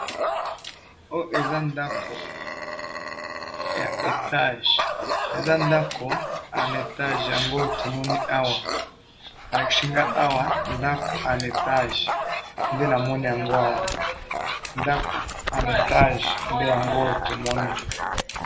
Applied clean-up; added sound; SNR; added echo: none; Dog; 3 dB; reverberation time 0.4 s.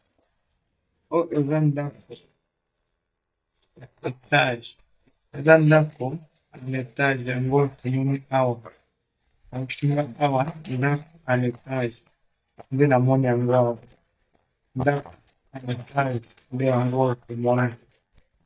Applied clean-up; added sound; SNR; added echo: neural mask model DeepFilterNet 3.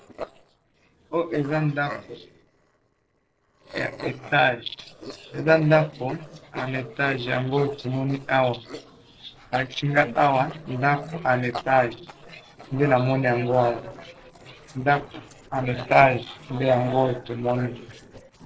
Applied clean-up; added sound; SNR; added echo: neural separator model SepFormer DNS4.